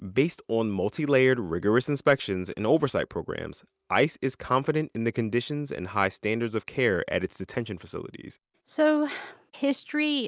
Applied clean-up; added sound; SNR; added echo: none; none; none; none.